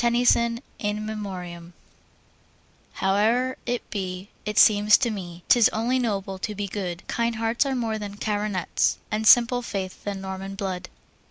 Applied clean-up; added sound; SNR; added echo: none; none; none; none.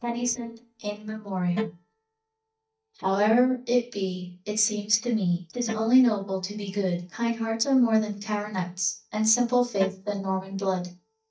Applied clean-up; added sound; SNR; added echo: neural mask model DeepFilterNet 3.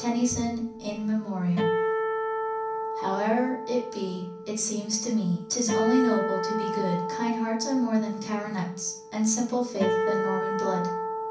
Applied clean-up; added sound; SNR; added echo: none; Acoustic guitar; 2 dB; reverberation time 0.6 s.